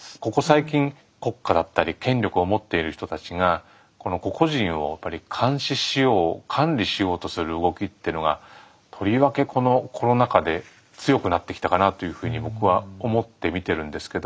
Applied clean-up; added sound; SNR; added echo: none; none; none; none.